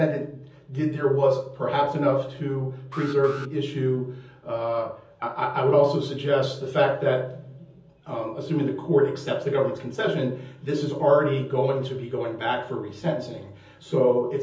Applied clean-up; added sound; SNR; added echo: none; Alarm; 17 dB; reverberation time 0.5 s.